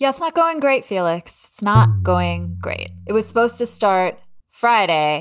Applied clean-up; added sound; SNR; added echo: none; Tabla; 3 dB; none.